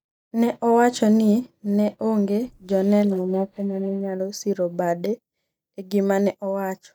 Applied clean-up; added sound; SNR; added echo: neural mask model DeepFilterNet 3.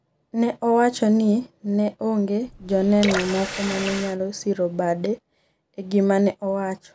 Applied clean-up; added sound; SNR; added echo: none; Water tap, faucet / Water; 8 dB; none.